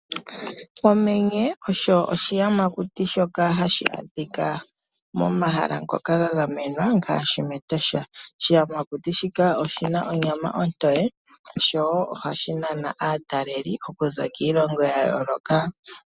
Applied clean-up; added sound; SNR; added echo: none; none; none; none.